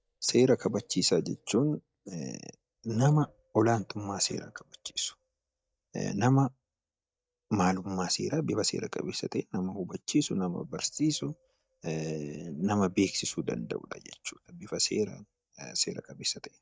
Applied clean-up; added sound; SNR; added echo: neural mask model DeepFilterNet 3.